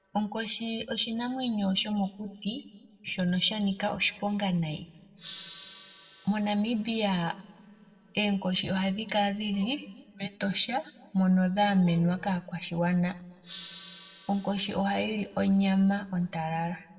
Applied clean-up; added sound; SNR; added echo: none; Gong; 19 dB; reverberation time 1.2 s.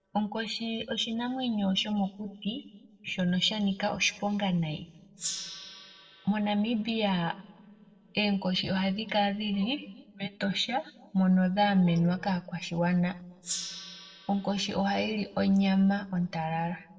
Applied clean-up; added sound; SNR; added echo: neural separator model SepFormer DNS4.